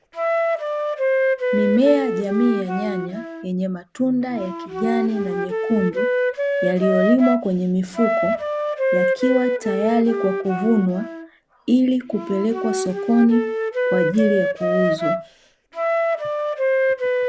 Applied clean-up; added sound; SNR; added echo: none; Wind instrument, woodwind instrument; 1 dB; none.